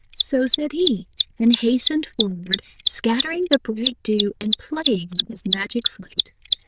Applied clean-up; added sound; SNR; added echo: neural diffusion model UNIVERSE++.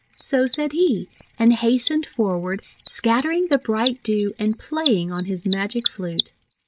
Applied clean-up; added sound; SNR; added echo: neural mask model Resemble Enhance denoiser.